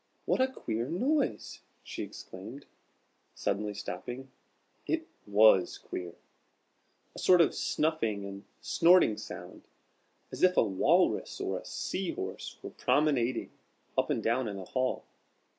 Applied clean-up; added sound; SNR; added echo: none; none; none; none.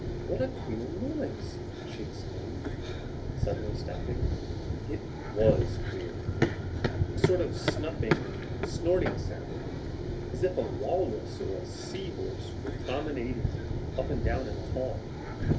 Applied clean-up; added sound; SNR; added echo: none; Run; -3 dB; reverberation time 0.3 s.